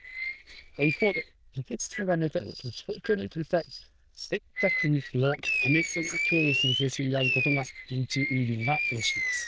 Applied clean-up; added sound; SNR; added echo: neural diffusion model UNIVERSE++.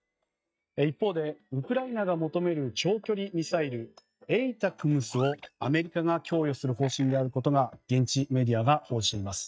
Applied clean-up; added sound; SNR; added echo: neural mask model DeepFilterNet 3.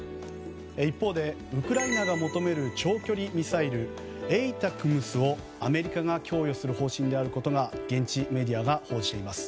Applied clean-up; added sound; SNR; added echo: none; none; none; none.